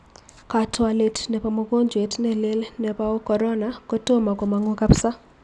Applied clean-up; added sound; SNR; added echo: none; none; none; none.